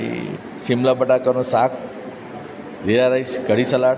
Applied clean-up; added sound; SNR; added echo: none; none; none; none.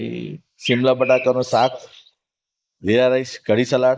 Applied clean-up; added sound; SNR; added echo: neural mask model Resemble Enhance denoiser.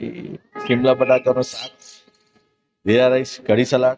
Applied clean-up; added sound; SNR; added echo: neural mask model RNNoise.